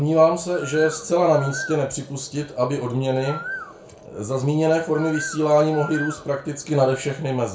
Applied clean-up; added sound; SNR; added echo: none; Bird; 15 dB; reverberation time 0.3 s.